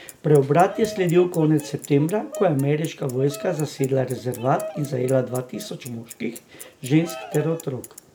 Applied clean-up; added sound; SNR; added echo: none; Bird vocalization, bird call, bird song + Bicycle; 16 dB; none.